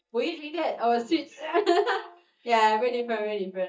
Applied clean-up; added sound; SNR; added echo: neural mask model DeepFilterNet 3.